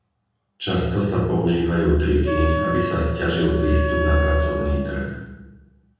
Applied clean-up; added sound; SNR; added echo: none; Wind instrument, woodwind instrument; 6 dB; reverberation time 1.3 s.